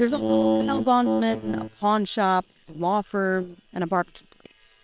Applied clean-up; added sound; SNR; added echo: neural separator model SepFormer WHAM!.